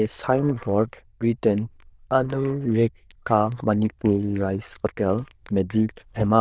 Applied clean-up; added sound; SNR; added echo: neural diffusion model UNIVERSE++.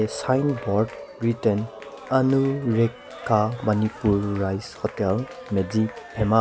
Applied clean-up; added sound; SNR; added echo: none; Cheering; 16 dB; none.